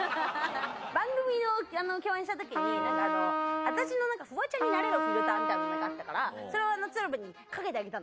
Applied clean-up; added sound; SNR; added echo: none; Trumpet; -1 dB; none.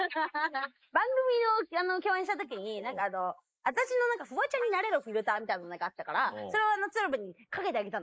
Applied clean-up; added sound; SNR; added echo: neural mask model Resemble Enhance denoiser.